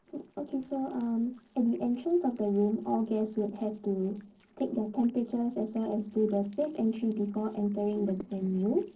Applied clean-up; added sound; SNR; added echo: neural separator model SepFormer DNS4.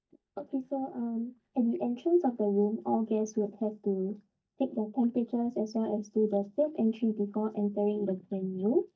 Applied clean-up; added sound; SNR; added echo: neural mask model DeepFilterNet 3.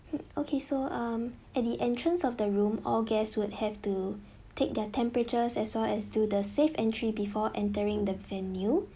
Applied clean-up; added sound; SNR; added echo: none; none; none; none.